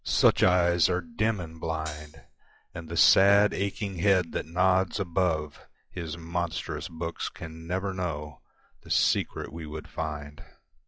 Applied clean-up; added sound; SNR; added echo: classical method log-MMSE.